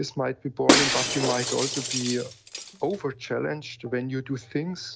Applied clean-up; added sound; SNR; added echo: none; Shatter; -3 dB; none.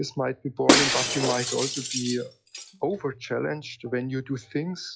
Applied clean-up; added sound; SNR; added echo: classical method log-MMSE.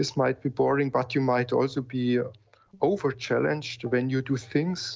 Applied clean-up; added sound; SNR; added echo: none; none; none; none.